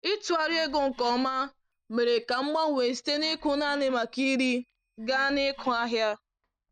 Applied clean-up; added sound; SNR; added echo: neural mask model DeepFilterNet 3.